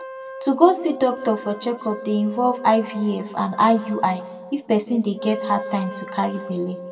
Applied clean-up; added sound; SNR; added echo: none; Wind instrument, woodwind instrument; 13 dB; reverberation time 1.0 s.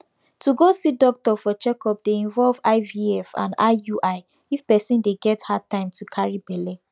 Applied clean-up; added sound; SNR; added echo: none; none; none; none.